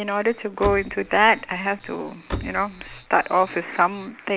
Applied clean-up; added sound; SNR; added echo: none; Slam; 12 dB; none.